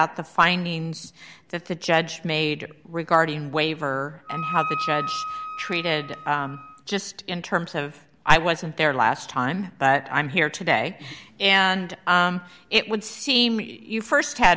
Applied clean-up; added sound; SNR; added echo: none; Wind instrument, woodwind instrument; 8 dB; none.